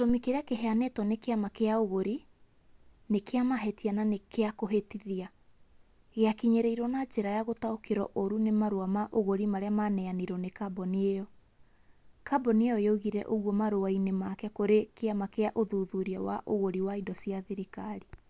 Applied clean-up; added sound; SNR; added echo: none; none; none; none.